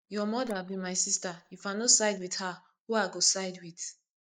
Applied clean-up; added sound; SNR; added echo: neural mask model DeepFilterNet 3.